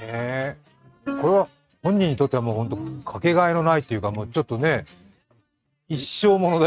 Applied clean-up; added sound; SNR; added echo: neural mask model RNNoise.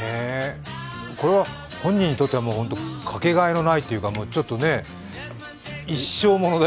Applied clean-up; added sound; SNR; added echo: none; none; none; none.